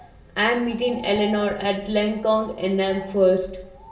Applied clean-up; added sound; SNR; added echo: none; Bird; 19 dB; reverberation time 0.8 s.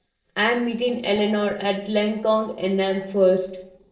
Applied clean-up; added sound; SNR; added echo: neural separator model SepFormer DNS4.